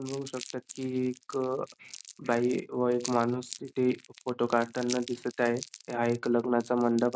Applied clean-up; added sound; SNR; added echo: neural mask model RNNoise.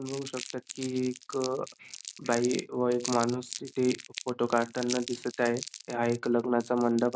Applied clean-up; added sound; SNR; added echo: none; Crumpling, crinkling; 13 dB; none.